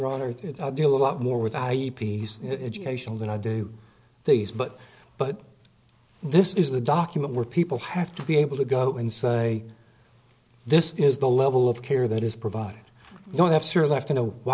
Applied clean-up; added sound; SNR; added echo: none; none; none; none.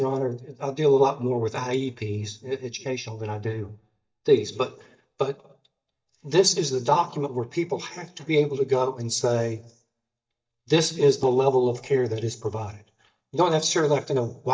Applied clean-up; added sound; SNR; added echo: neural mask model DeepFilterNet 3.